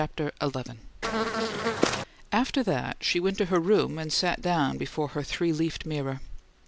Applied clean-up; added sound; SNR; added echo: none; Buzz; -1 dB; none.